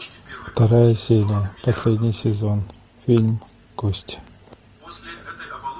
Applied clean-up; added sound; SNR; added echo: none; none; none; none.